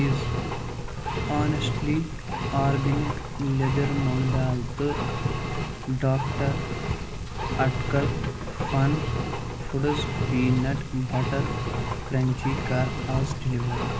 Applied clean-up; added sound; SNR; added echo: none; Engine; 1 dB; none.